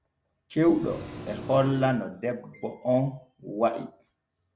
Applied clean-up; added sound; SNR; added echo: none; Engine; 12 dB; none.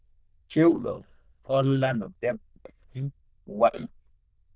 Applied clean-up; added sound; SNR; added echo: neural diffusion model UNIVERSE++.